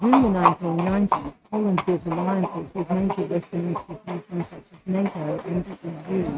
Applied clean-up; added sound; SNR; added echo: neural mask model RNNoise.